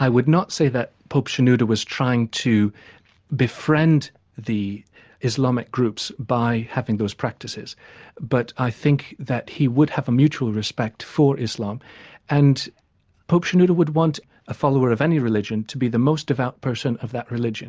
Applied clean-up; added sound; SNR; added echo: none; none; none; none.